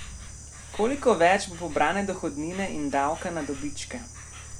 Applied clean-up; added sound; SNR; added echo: none; Insect; 12 dB; none.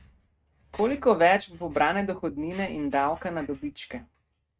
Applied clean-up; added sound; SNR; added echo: neural mask model RNNoise.